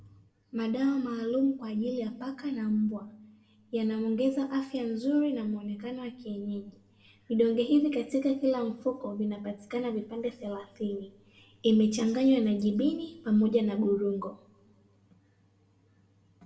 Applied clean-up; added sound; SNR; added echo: none; none; none; reverberation time 0.6 s.